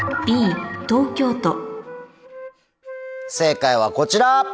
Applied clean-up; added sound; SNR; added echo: none; Wind instrument, woodwind instrument; 14 dB; none.